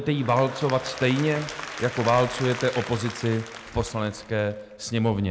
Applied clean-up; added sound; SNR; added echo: none; Applause / Crowd; 13 dB; none.